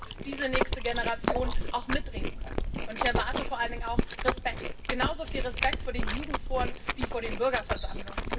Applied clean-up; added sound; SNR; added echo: none; Chewing, mastication; -3 dB; reverberation time 0.4 s.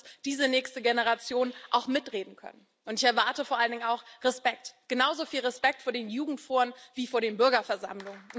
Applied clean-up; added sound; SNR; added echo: none; none; none; none.